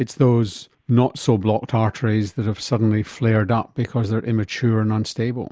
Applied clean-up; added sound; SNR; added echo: none; none; none; none.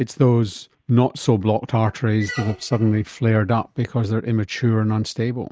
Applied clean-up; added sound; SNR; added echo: neural mask model RNNoise.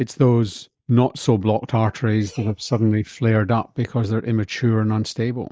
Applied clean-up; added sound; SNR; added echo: neural mask model DeepFilterNet 3.